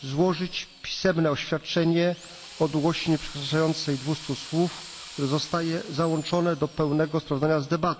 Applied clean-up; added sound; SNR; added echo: none; Drill; 18 dB; none.